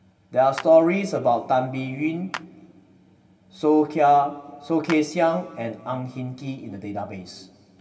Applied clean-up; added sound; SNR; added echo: none; Clapping; 19 dB; reverberation time 1.9 s.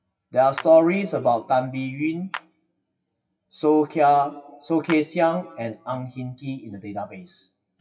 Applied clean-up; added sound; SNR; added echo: classical method WPE with log-MMSE.